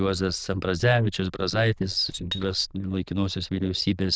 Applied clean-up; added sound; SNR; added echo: neural diffusion model UNIVERSE++.